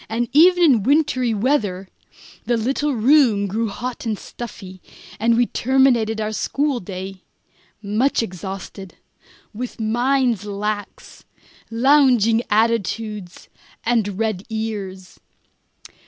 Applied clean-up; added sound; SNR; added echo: none; none; none; none.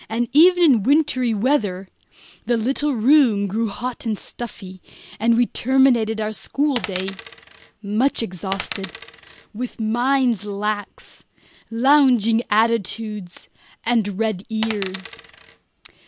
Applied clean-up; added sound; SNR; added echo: none; Coin (dropping); 9 dB; none.